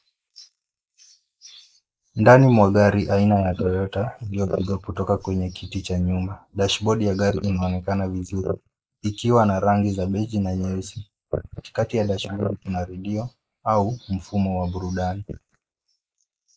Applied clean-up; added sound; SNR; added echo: neural mask model Resemble Enhance denoiser.